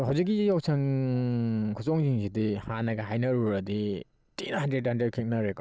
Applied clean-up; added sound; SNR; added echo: neural separator model SepFormer DNS4.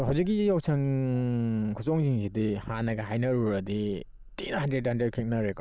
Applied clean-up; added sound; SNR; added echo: none; Engine starting / Car; 20 dB; none.